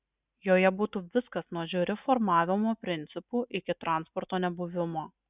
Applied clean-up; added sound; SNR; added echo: none; none; none; none.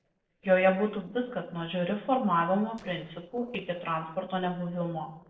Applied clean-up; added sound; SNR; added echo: neural separator model SepFormer DNS4.